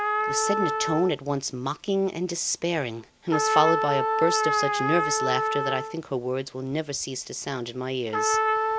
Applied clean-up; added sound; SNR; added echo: none; Trumpet; 0 dB; none.